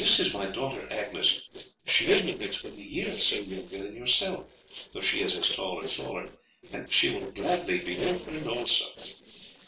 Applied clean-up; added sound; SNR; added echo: neural separator model SepFormer DNS4.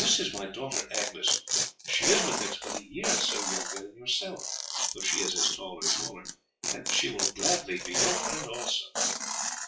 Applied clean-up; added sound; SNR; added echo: classical method WPE with log-MMSE.